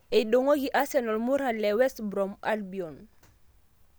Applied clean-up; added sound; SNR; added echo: none; none; none; none.